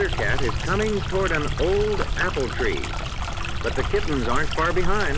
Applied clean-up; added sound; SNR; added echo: none; Stream; -1 dB; none.